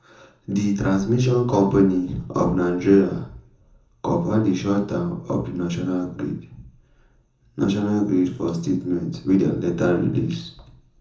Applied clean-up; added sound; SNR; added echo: none; none; none; reverberation time 0.6 s.